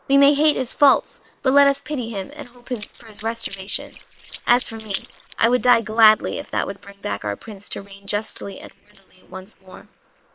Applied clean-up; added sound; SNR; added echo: neural separator model SepFormer WHAM!.